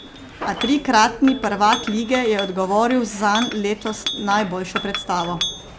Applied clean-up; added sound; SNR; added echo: none; Chink, clink; 10 dB; none.